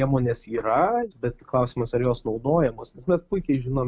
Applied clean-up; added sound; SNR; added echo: none; none; none; none.